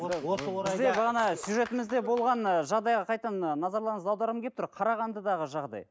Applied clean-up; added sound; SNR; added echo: none; none; none; none.